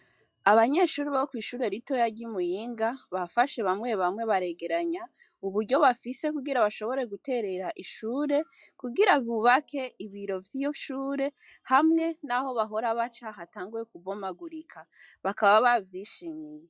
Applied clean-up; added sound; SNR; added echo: classical method log-MMSE.